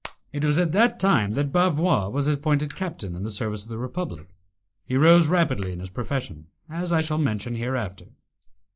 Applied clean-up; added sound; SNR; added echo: neural mask model Resemble Enhance denoiser.